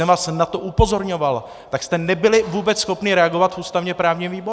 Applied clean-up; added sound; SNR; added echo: none; none; none; none.